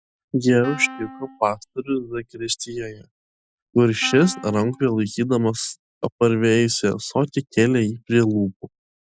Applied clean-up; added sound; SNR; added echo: classical method Wiener filter.